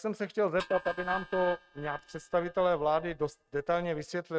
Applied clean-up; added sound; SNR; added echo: neural mask model RNNoise.